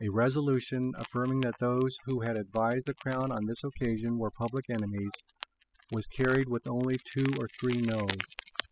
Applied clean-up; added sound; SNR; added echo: classical method spectral subtraction.